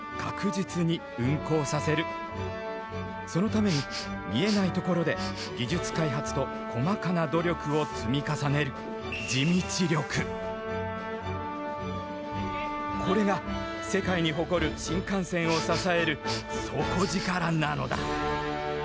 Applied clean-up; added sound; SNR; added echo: none; Respiratory sounds; 13 dB; none.